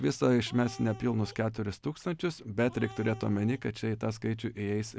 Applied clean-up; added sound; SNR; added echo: none; Cat; 20 dB; none.